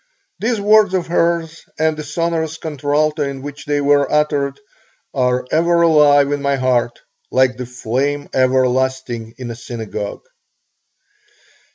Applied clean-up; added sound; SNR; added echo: none; none; none; none.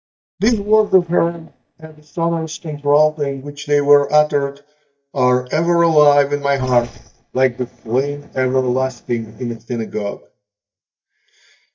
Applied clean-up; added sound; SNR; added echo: neural mask model DeepFilterNet 3.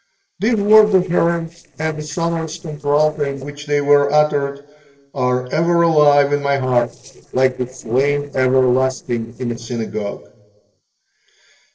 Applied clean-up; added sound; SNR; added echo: neural separator model SepFormer DNS4.